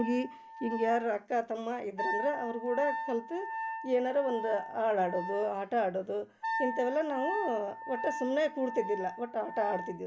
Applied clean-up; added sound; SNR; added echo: none; Wind instrument, woodwind instrument; 7 dB; none.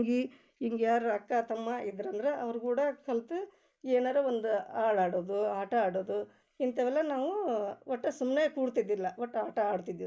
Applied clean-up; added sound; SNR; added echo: neural mask model Resemble Enhance denoiser.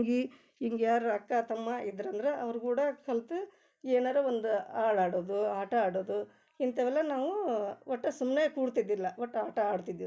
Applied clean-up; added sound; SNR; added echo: none; none; none; none.